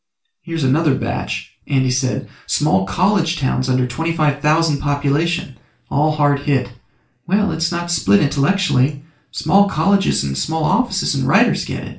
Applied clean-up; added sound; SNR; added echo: none; none; none; reverberation time 0.3 s.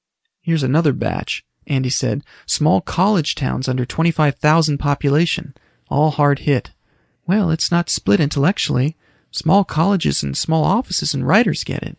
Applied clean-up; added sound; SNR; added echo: none; none; none; none.